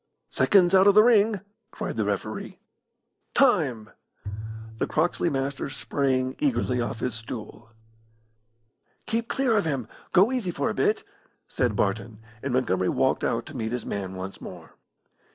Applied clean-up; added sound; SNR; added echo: none; Bowed string instrument; 12 dB; none.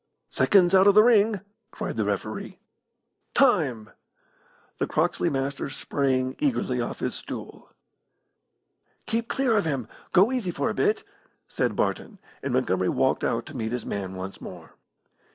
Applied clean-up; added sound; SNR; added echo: none; none; none; none.